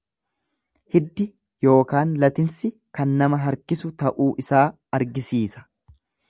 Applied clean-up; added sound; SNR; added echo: none; none; none; none.